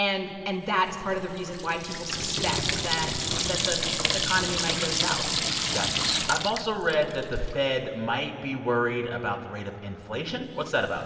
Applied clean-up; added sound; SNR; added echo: none; Sink (filling or washing) / Water tap, faucet; 1 dB; reverberation time 2.7 s.